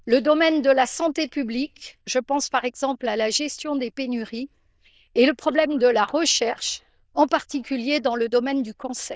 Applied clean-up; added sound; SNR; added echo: neural diffusion model UNIVERSE++.